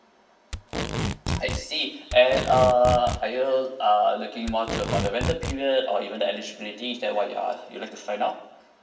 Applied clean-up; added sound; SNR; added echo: none; Packing tape, duct tape; 5 dB; reverberation time 0.9 s.